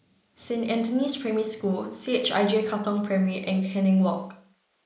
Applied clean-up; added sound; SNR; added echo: neural mask model Resemble Enhance denoiser.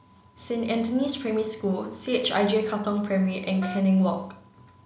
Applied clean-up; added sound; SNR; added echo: none; Wind instrument, woodwind instrument; 14 dB; none.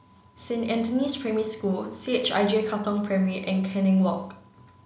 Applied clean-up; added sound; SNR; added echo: none; none; none; none.